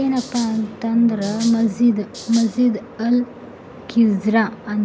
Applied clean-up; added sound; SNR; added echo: none; Rattle (instrument); 17 dB; none.